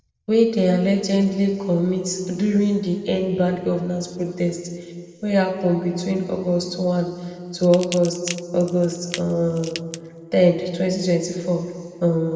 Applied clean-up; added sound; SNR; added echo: none; Crackle / Crushing; 16 dB; reverberation time 2.1 s.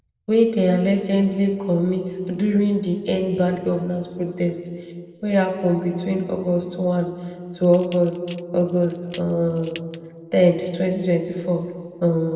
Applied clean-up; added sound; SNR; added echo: neural separator model SepFormer DNS4.